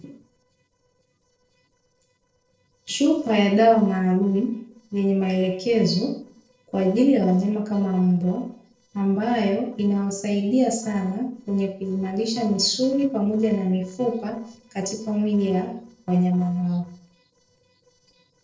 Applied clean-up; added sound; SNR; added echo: neural separator model SepFormer DNS4.